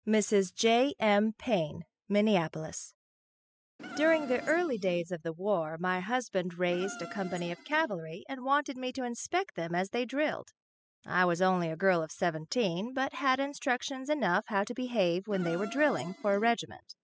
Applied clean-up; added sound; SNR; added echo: classical method spectral subtraction.